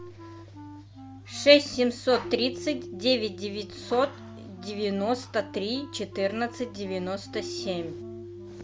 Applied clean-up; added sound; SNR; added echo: none; Keyboard (musical) + Wind instrument, woodwind instrument; 14 dB; none.